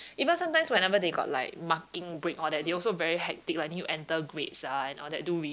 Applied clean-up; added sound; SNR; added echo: none; none; none; none.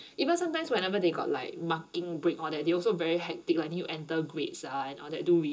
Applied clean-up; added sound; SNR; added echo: none; none; none; reverberation time 0.2 s.